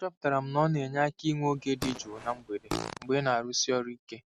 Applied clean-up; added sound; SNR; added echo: none; Fart; 9 dB; none.